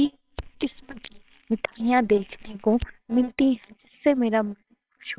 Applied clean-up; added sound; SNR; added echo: neural separator model SepFormer WHAMR!.